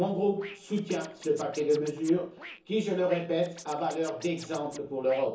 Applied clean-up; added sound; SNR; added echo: none; Scratching (performance technique); 19 dB; reverberation time 0.7 s.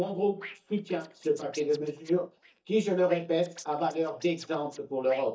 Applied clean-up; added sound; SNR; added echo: neural mask model DeepFilterNet 3.